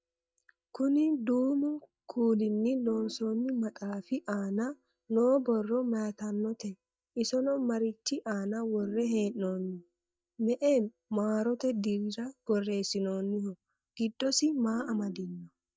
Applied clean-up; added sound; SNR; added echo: neural mask model DeepFilterNet 3.